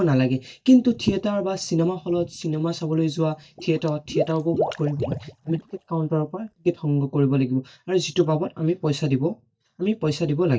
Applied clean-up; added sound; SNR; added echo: neural mask model DeepFilterNet 3.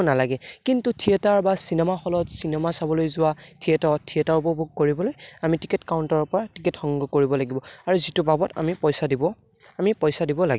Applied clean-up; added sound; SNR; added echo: none; none; none; none.